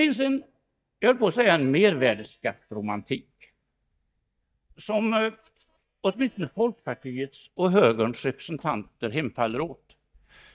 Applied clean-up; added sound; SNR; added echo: neural mask model DeepFilterNet 3.